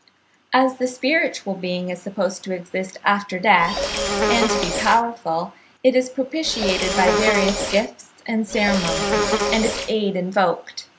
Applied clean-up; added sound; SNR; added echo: none; Insect; 0 dB; none.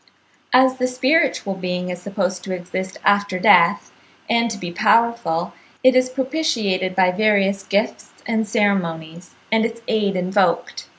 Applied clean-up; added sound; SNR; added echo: none; none; none; none.